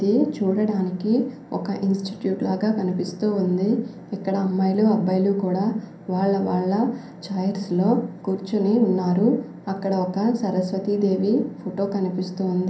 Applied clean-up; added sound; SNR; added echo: none; none; none; reverberation time 0.6 s.